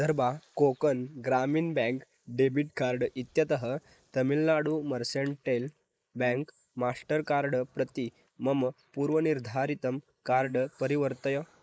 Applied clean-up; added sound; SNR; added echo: neural mask model Resemble Enhance denoiser.